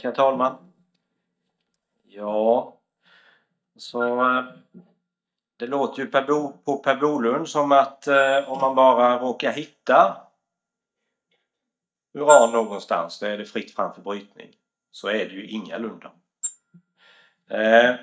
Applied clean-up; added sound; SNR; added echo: neural mask model DeepFilterNet 3.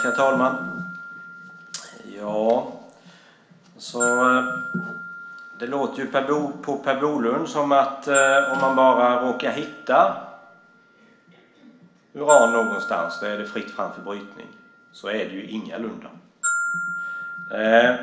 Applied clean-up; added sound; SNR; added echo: none; Glockenspiel; 8 dB; reverberation time 0.6 s.